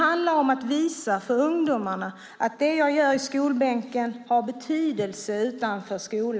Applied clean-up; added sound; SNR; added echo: none; none; none; none.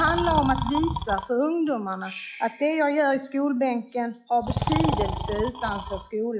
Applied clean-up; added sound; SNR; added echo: classical method log-MMSE.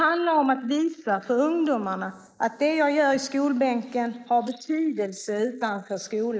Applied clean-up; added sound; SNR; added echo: neural mask model Resemble Enhance denoiser.